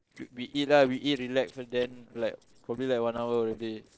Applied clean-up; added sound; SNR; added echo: neural separator model SepFormer DNS4.